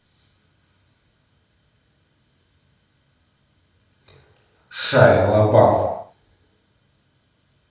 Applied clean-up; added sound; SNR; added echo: none; none; none; reverberation time 0.7 s.